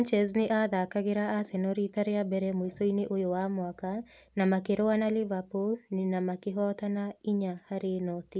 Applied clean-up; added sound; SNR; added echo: none; none; none; none.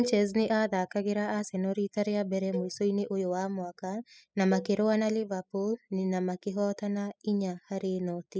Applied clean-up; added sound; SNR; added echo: classical method spectral subtraction.